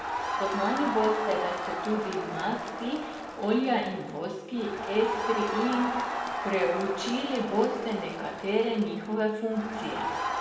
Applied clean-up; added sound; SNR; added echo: none; Crowd; 4 dB; reverberation time 0.9 s.